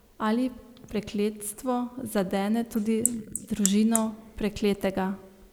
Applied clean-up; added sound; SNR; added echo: neural mask model Resemble Enhance denoiser.